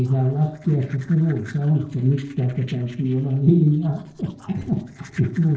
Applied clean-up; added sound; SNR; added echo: neural separator model SepFormer DNS4.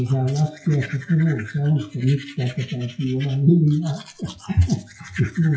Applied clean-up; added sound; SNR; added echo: classical method WPE with log-MMSE.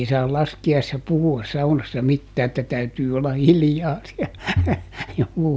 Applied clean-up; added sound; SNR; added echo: none; none; none; none.